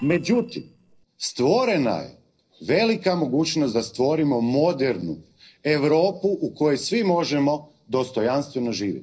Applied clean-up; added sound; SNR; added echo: neural separator model SepFormer DNS4.